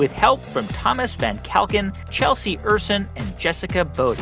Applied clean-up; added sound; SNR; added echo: none; none; none; none.